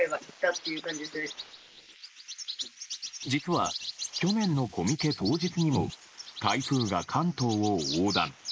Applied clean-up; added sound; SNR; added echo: neural mask model Resemble Enhance denoiser.